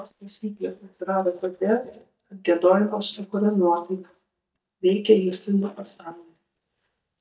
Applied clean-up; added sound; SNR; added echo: neural mask model DeepFilterNet 3.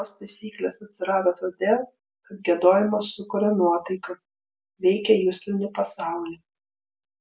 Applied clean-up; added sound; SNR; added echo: none; none; none; none.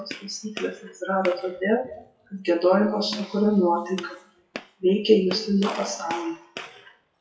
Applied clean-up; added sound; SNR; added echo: classical method WPE with log-MMSE.